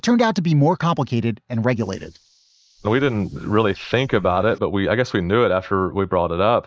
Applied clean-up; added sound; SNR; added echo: neural mask model Resemble Enhance denoiser.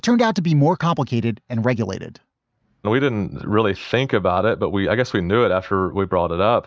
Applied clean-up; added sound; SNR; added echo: none; none; none; none.